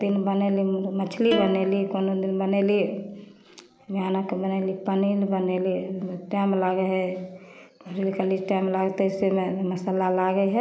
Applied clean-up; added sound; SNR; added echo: none; Plucked string instrument; 11 dB; none.